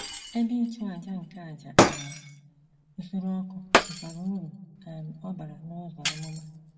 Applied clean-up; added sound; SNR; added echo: none; Shatter; -4 dB; reverberation time 1.2 s.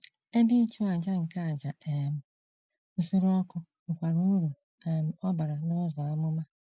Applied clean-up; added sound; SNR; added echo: none; none; none; none.